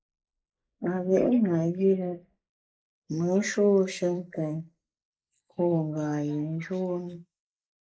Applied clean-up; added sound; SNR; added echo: neural mask model Resemble Enhance denoiser.